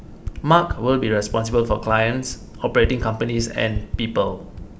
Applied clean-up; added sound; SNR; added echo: none; Typing; 10 dB; none.